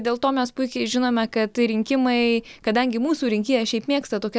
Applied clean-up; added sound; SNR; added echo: none; none; none; none.